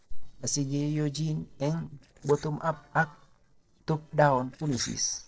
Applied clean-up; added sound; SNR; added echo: neural separator model SepFormer DNS4.